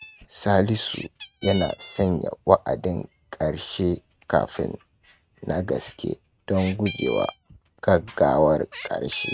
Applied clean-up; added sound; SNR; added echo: neural mask model RNNoise.